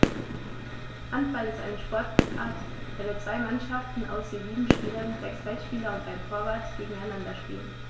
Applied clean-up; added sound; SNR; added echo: none; Fireworks; 0 dB; reverberation time 0.2 s.